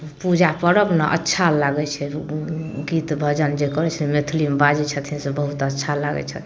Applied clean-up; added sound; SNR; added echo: none; none; none; none.